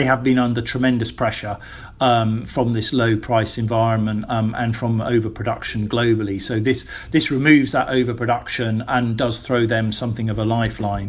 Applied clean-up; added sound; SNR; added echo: none; none; none; none.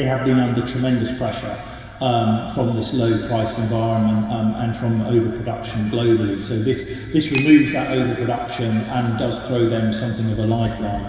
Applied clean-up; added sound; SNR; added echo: none; Bicycle bell; 16 dB; reverberation time 2.2 s.